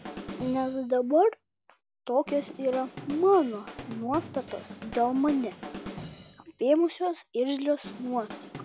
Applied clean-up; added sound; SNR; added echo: none; Drum kit; 15 dB; none.